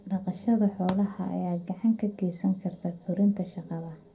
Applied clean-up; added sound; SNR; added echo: none; none; none; reverberation time 0.2 s.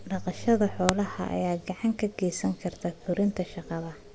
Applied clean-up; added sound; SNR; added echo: none; none; none; none.